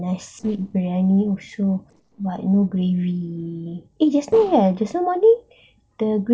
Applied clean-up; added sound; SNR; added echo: neural separator model SepFormer DNS4.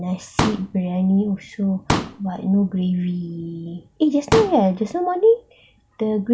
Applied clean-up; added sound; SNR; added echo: none; Explosion; 6 dB; none.